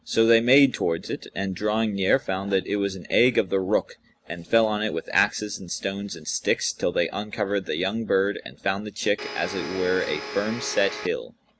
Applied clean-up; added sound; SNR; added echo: none; Domestic sounds, home sounds; 10 dB; none.